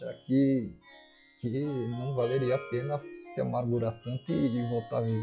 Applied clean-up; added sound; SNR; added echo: classical method log-MMSE.